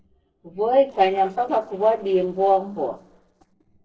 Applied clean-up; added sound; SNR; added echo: neural separator model SepFormer DNS4.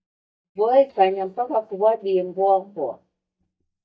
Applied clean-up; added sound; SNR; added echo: neural mask model DeepFilterNet 3.